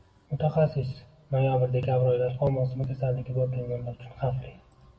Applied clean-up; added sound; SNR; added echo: none; none; none; reverberation time 0.7 s.